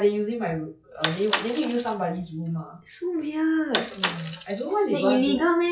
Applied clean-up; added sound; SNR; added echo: classical method log-MMSE.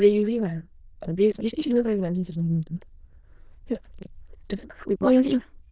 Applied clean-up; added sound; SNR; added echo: neural diffusion model UNIVERSE++.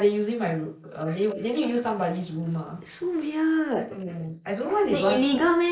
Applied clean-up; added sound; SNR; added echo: neural mask model Resemble Enhance denoiser.